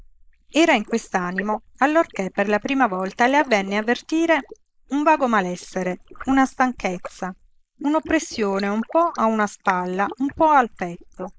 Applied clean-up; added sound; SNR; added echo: neural mask model Resemble Enhance denoiser.